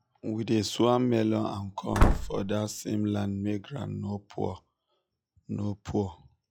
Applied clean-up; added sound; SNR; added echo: classical method log-MMSE.